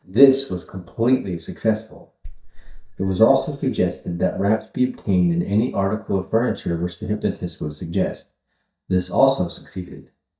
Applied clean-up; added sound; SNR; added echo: neural mask model DeepFilterNet 3.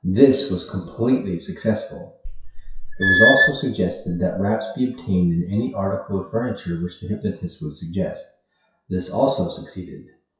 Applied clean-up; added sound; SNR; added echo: classical method WPE with log-MMSE.